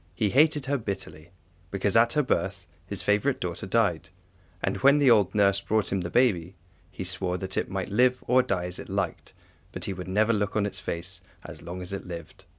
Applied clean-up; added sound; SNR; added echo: none; none; none; none.